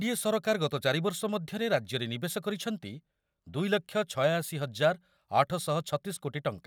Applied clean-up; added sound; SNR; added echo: none; none; none; none.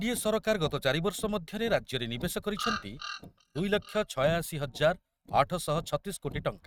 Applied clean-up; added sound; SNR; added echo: neural mask model RNNoise.